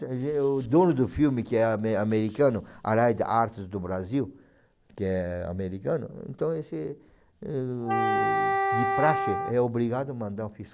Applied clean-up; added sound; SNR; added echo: none; Wind instrument, woodwind instrument; 0 dB; none.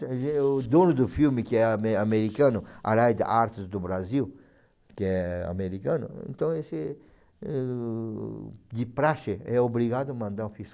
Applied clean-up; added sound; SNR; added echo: none; none; none; none.